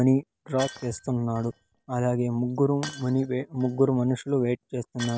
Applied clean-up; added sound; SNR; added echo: none; Shatter; 19 dB; none.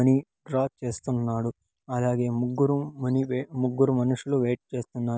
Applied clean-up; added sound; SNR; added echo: none; none; none; none.